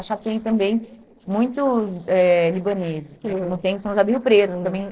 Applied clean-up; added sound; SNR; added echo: neural separator model SepFormer DNS4.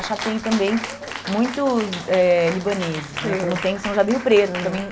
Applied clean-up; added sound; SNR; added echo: none; Cheering; 11 dB; none.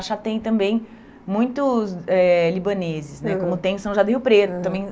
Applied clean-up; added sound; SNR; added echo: none; none; none; none.